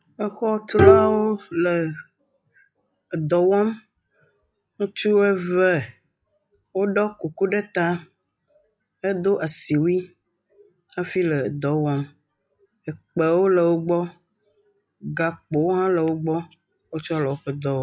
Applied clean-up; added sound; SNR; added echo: classical method log-MMSE.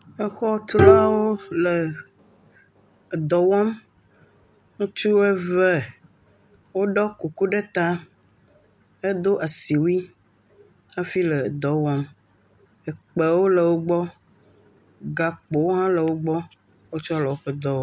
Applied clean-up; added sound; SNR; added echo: none; Bowed string instrument; -1 dB; none.